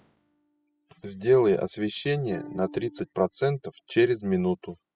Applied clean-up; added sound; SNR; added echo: classical method spectral subtraction.